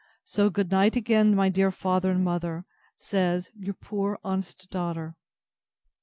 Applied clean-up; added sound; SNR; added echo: none; none; none; none.